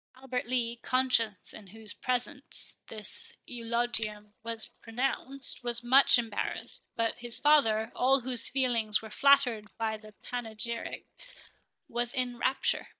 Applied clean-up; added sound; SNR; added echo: neural mask model DeepFilterNet 3.